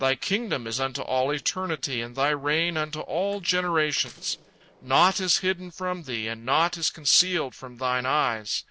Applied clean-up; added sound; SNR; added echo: neural separator model SepFormer DNS4.